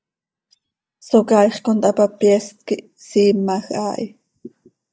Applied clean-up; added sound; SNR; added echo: neural mask model DeepFilterNet 3.